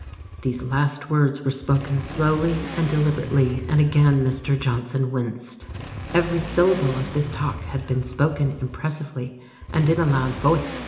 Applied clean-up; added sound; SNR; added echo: none; Motorcycle / Accelerating, revving, vroom; 12 dB; reverberation time 0.8 s.